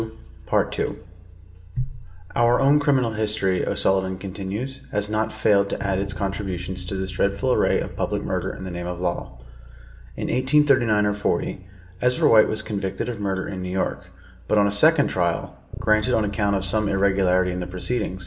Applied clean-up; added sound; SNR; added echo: none; Bass guitar; 14 dB; reverberation time 0.7 s.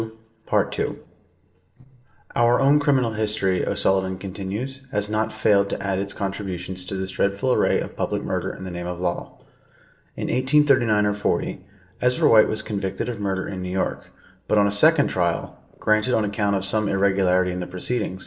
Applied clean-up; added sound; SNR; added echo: neural separator model SepFormer DNS4.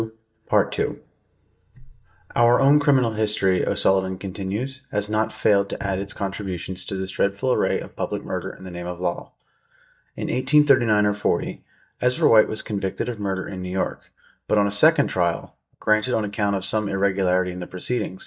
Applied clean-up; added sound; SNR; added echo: neural mask model DeepFilterNet 3.